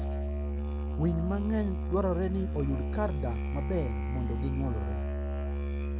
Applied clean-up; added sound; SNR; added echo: none; Musical instrument; -2 dB; none.